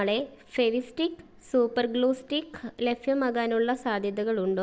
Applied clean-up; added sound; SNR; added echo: none; none; none; none.